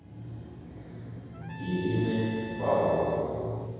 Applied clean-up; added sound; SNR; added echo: none; Trumpet; 15 dB; reverberation time 2.2 s.